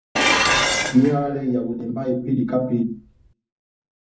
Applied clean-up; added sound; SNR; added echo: none; Dishes, pots, and pans; 1 dB; reverberation time 0.4 s.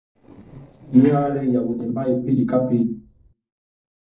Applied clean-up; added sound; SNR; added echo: neural separator model SepFormer DNS4.